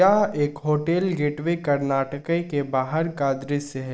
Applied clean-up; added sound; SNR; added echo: none; none; none; none.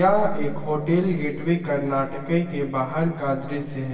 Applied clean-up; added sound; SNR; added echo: none; none; none; reverberation time 2.4 s.